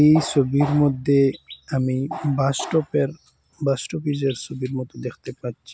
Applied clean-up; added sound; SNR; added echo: none; none; none; none.